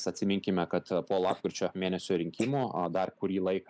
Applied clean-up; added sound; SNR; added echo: neural mask model Resemble Enhance denoiser.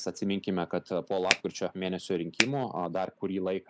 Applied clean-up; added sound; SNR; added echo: none; Finger snapping; -2 dB; none.